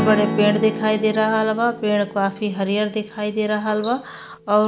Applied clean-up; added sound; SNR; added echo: none; Strum; 9 dB; none.